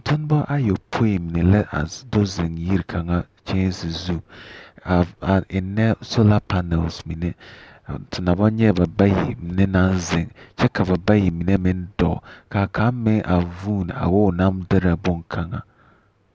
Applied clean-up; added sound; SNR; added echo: none; none; none; none.